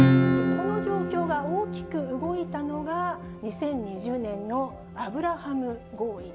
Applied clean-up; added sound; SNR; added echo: none; Acoustic guitar / Strum; -2 dB; none.